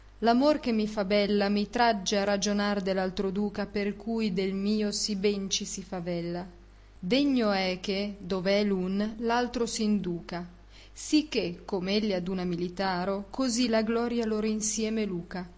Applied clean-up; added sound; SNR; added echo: none; none; none; none.